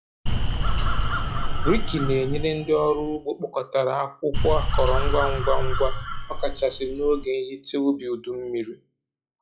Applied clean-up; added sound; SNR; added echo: classical method log-MMSE.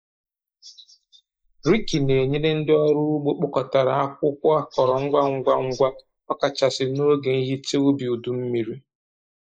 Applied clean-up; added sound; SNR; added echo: neural mask model Resemble Enhance denoiser.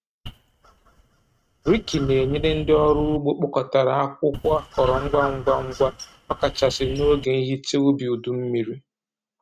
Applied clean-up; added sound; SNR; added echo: neural mask model RNNoise.